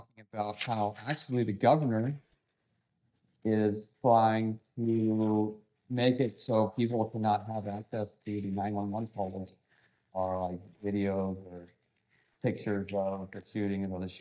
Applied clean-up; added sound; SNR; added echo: neural mask model DeepFilterNet 3.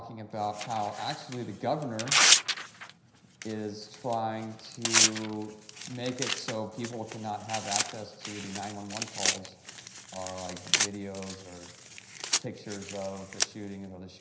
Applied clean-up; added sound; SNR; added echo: none; Tearing; -5 dB; reverberation time 0.9 s.